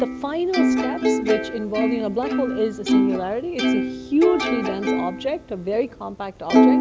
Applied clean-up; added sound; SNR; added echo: none; Plucked string instrument; -3 dB; none.